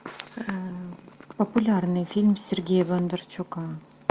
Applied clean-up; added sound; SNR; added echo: none; none; none; none.